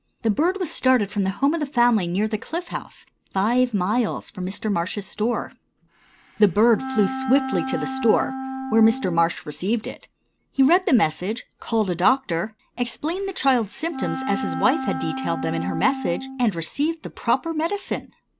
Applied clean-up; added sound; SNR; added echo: none; Wind instrument, woodwind instrument; 7 dB; none.